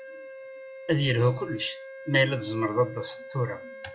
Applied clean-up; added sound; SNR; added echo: none; Wind instrument, woodwind instrument; 14 dB; none.